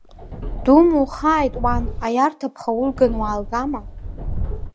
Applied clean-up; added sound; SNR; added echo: none; Subway, metro, underground; 7 dB; none.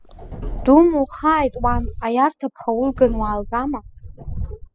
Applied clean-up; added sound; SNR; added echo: classical method spectral subtraction.